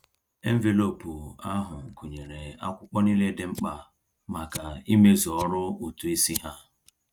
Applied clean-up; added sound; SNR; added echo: neural mask model RNNoise.